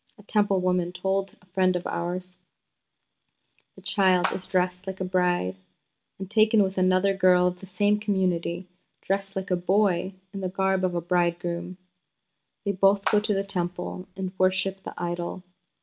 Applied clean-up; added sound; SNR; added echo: none; Water / Splash, splatter; 10 dB; none.